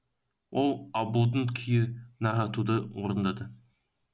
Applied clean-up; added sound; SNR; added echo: none; none; none; none.